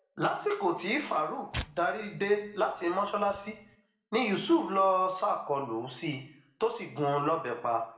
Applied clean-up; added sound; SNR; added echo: none; Tearing; 15 dB; reverberation time 0.6 s.